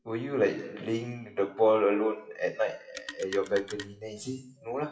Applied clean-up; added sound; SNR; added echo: classical method WPE with log-MMSE.